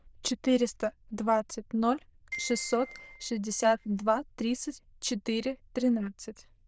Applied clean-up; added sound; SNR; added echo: neural diffusion model UNIVERSE++.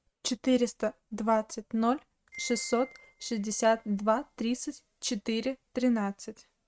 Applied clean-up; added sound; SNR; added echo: neural mask model RNNoise.